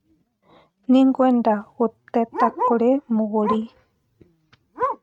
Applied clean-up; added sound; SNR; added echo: neural mask model RNNoise.